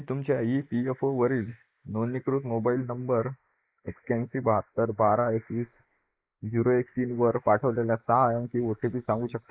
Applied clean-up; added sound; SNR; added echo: neural mask model Resemble Enhance denoiser.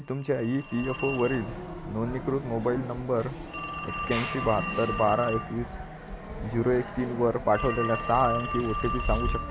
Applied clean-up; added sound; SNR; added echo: none; Telephone; 5 dB; none.